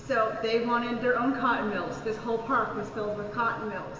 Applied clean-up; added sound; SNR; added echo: none; none; none; reverberation time 2.6 s.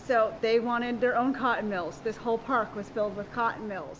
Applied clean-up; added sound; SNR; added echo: none; none; none; none.